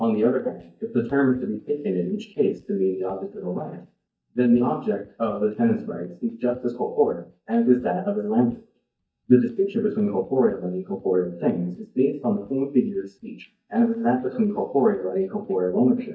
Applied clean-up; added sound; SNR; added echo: neural mask model DeepFilterNet 3.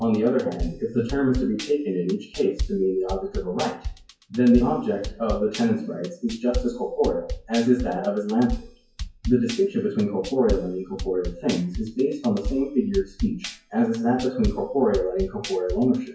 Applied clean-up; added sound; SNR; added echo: classical method WPE with log-MMSE.